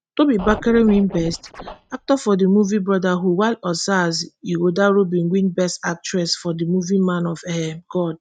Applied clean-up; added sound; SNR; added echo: neural mask model RNNoise.